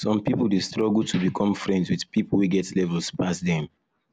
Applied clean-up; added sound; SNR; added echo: none; none; none; none.